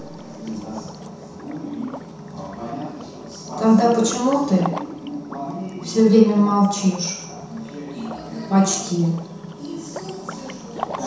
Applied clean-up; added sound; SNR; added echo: none; Liquid; 17 dB; reverberation time 0.7 s.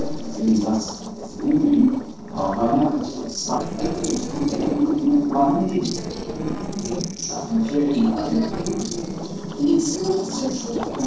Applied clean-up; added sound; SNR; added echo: neural separator model SepFormer DNS4.